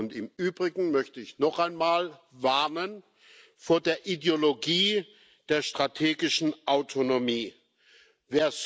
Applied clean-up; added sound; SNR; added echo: none; none; none; none.